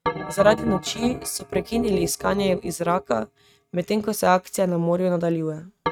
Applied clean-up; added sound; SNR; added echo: neural mask model RNNoise.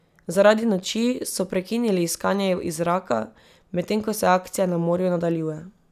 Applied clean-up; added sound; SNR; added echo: none; none; none; none.